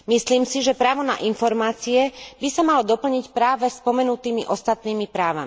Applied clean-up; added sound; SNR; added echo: none; none; none; none.